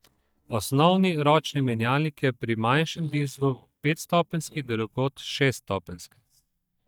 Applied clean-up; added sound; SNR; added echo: neural mask model DeepFilterNet 3.